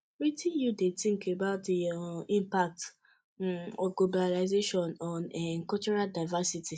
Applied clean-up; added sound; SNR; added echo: none; none; none; none.